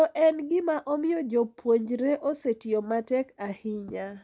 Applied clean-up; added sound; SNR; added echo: none; none; none; none.